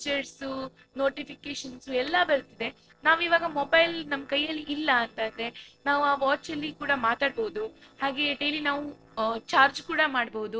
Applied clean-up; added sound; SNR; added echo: neural separator model SepFormer DNS4.